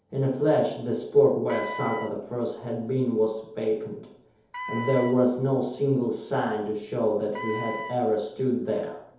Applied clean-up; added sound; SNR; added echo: none; Wind instrument, woodwind instrument; 11 dB; reverberation time 0.8 s.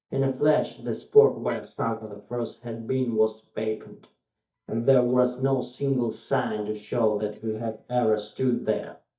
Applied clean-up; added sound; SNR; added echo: neural mask model DeepFilterNet 3.